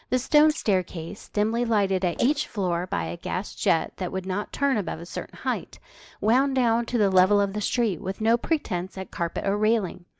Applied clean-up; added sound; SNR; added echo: neural mask model Resemble Enhance denoiser.